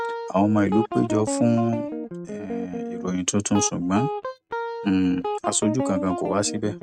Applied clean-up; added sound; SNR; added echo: neural mask model RNNoise.